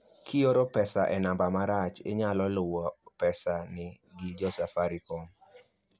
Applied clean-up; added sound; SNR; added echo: none; none; none; none.